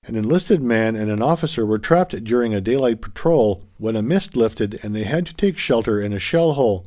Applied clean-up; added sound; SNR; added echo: none; none; none; none.